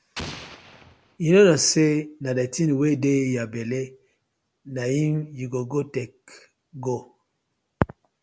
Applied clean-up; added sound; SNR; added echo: none; Explosion; 14 dB; none.